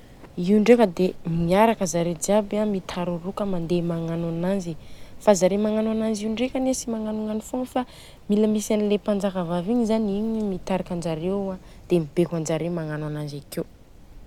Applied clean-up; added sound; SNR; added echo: none; Rain; 19 dB; none.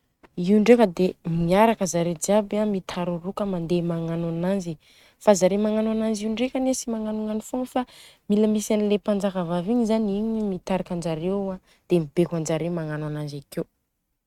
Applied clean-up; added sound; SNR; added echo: neural mask model RNNoise.